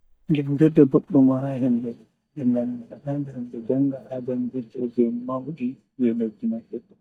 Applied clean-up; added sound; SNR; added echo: neural mask model DeepFilterNet 3.